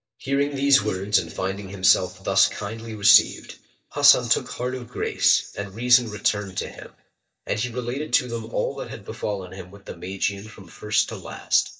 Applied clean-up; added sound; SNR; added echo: neural mask model DeepFilterNet 3.